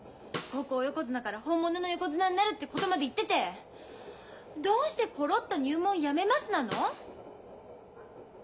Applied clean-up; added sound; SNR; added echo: none; Snare drum; 14 dB; none.